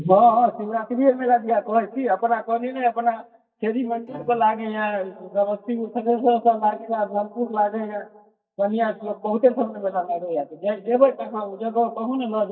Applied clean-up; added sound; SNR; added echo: neural mask model DeepFilterNet 3.